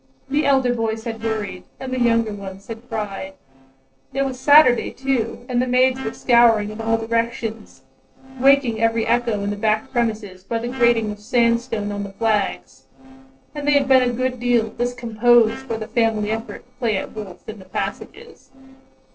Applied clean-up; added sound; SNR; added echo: neural separator model SepFormer DNS4.